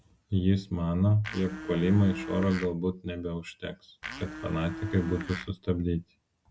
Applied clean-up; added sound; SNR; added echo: none; Domestic sounds, home sounds; 10 dB; none.